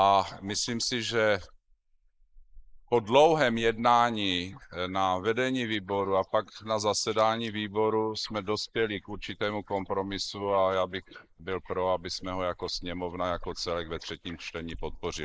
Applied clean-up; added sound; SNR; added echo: neural mask model Resemble Enhance denoiser.